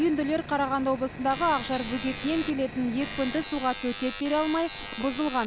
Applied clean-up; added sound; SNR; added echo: none; Alarm; 8 dB; none.